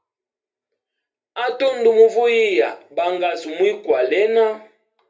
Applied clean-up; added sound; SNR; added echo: none; none; none; reverberation time 0.3 s.